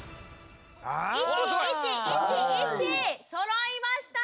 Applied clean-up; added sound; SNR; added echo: none; none; none; none.